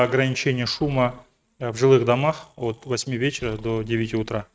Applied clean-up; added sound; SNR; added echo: neural mask model RNNoise.